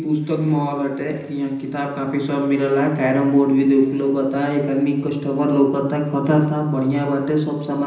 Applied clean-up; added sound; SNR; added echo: none; none; none; reverberation time 0.9 s.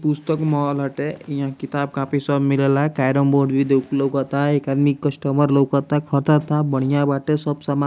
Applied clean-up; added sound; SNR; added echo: none; none; none; none.